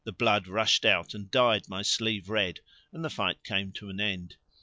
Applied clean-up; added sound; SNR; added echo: none; none; none; none.